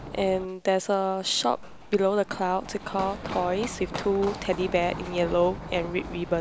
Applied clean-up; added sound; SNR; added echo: none; Run; 11 dB; none.